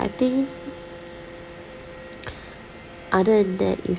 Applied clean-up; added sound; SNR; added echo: none; Bowed string instrument; 17 dB; none.